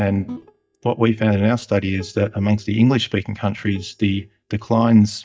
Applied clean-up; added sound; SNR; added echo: neural mask model DeepFilterNet 3.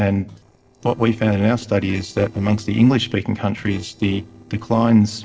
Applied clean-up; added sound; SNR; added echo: neural separator model SepFormer DNS4.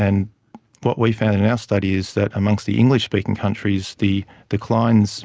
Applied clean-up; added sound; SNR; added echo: none; none; none; none.